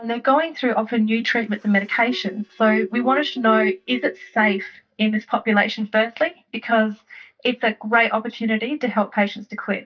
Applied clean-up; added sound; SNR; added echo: neural mask model DeepFilterNet 3.